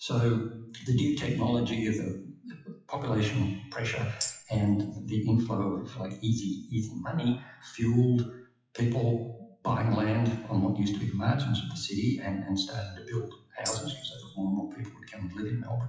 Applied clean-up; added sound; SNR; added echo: classical method WPE with log-MMSE.